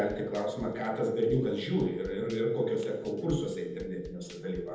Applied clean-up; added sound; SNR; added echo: none; Drum / Drum kit; 19 dB; reverberation time 1.0 s.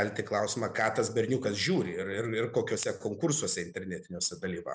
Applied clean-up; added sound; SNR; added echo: none; none; none; none.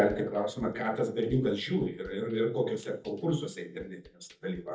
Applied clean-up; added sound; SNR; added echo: neural mask model DeepFilterNet 3.